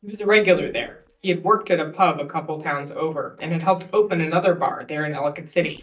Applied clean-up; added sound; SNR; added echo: neural mask model DeepFilterNet 3.